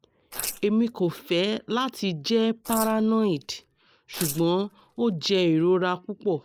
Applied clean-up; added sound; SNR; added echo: neural mask model Resemble Enhance denoiser.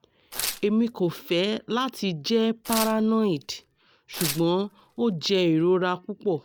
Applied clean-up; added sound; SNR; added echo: none; Tearing; 11 dB; none.